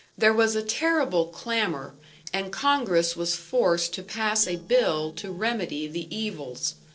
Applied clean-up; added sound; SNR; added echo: neural separator model SepFormer DNS4.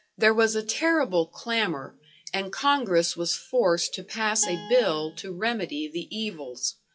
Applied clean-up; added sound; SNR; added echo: classical method WPE with log-MMSE.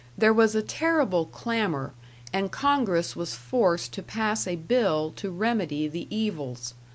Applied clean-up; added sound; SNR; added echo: none; none; none; none.